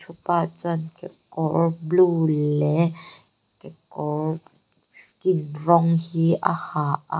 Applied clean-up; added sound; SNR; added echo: none; none; none; none.